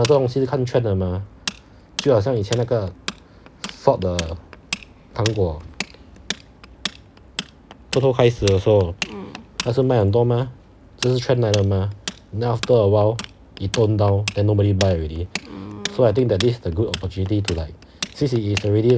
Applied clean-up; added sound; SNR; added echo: none; Tools; 14 dB; none.